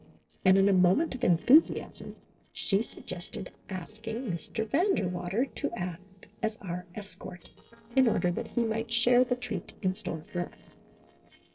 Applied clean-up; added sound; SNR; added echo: neural separator model SepFormer DNS4.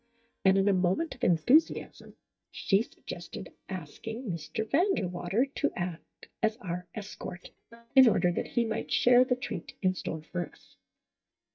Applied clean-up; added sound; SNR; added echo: neural mask model DeepFilterNet 3.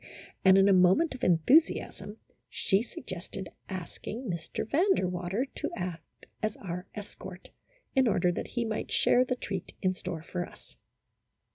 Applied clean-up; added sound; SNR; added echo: none; none; none; none.